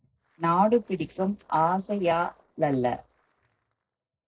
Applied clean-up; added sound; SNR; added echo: neural separator model SepFormer DNS4.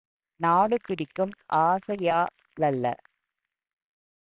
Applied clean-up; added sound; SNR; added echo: neural separator model SepFormer WHAMR!.